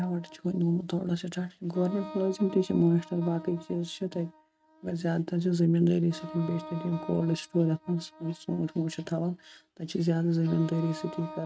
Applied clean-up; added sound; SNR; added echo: neural mask model RNNoise.